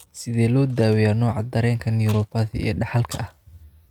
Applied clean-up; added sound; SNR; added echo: neural mask model RNNoise.